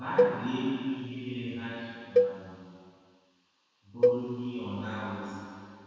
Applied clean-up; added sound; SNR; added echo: none; Cowbell; -5 dB; reverberation time 2.1 s.